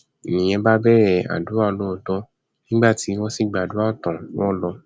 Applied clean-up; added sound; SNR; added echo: none; none; none; none.